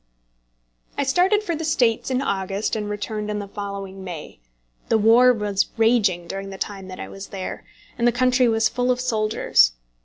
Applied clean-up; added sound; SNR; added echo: none; none; none; none.